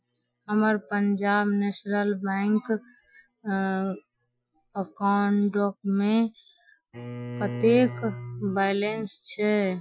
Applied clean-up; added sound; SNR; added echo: classical method Wiener filter.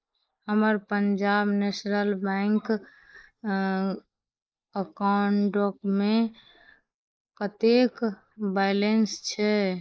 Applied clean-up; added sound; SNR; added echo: neural mask model Resemble Enhance denoiser.